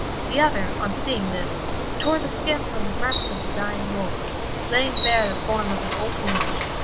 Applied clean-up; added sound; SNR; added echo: none; Bicycle; -2 dB; none.